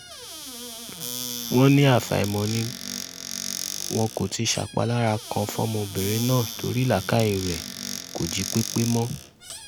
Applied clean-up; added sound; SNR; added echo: none; Squeak / Cupboard open or close; 9 dB; none.